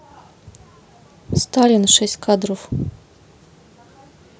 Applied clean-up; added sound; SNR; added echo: none; none; none; none.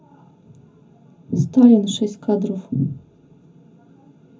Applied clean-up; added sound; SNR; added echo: none; none; none; reverberation time 0.3 s.